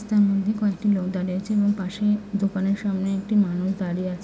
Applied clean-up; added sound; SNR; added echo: none; none; none; none.